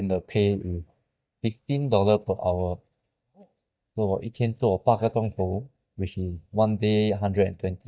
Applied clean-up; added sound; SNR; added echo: neural mask model DeepFilterNet 3.